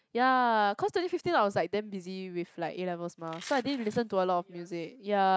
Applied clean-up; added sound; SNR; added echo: neural mask model RNNoise.